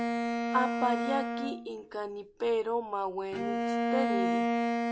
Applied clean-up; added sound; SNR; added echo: none; Bowed string instrument; -2 dB; none.